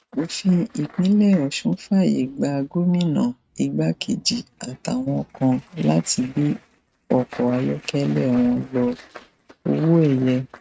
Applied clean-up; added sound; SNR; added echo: neural mask model RNNoise.